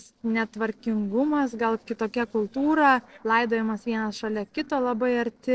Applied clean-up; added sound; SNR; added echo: neural separator model SepFormer DNS4.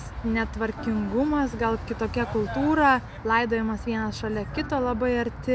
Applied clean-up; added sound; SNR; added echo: none; Organ; 17 dB; none.